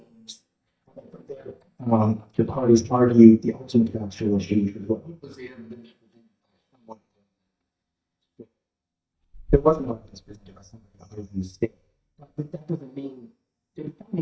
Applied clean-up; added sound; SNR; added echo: neural mask model DeepFilterNet 3.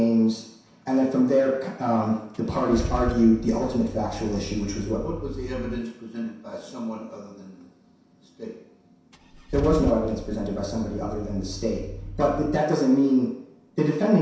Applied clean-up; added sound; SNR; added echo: none; Idling / Engine starting / Car; 12 dB; reverberation time 0.7 s.